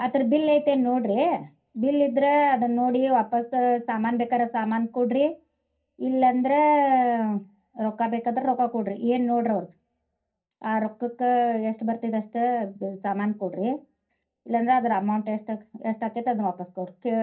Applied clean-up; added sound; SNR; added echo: none; none; none; reverberation time 0.3 s.